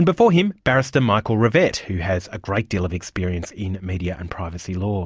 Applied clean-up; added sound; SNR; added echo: none; none; none; none.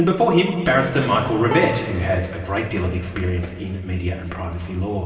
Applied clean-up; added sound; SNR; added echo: none; Bowed string instrument; 13 dB; reverberation time 2.4 s.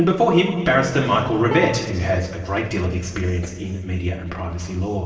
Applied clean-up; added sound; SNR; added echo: neural separator model SepFormer DNS4.